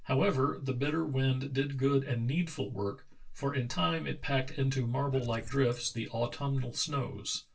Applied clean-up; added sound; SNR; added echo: neural separator model SepFormer DNS4.